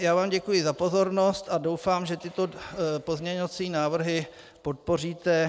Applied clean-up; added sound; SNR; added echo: none; none; none; none.